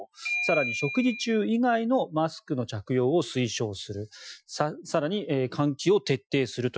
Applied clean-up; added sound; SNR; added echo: classical method Wiener filter.